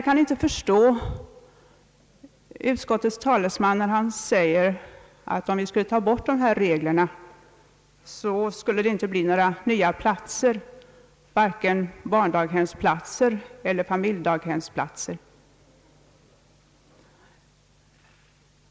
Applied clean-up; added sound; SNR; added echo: none; none; none; none.